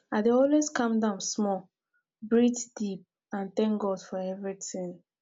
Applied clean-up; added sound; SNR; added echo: none; none; none; none.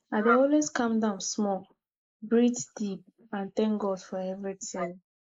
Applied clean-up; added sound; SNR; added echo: neural mask model Resemble Enhance denoiser.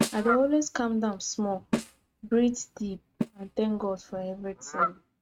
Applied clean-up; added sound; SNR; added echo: neural mask model RNNoise.